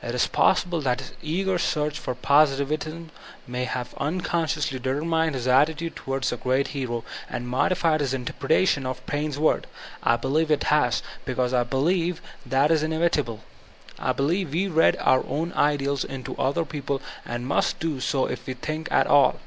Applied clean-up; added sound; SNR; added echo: none; none; none; none.